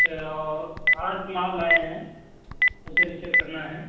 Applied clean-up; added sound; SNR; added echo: none; Telephone; -5 dB; reverberation time 0.9 s.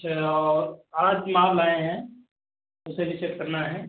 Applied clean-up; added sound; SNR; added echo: none; none; none; none.